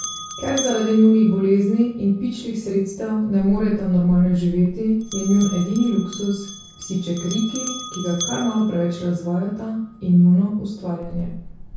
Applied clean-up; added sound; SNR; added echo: none; Bell; 15 dB; reverberation time 0.5 s.